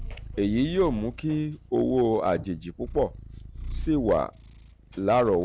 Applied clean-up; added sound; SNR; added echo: none; Purr; 13 dB; none.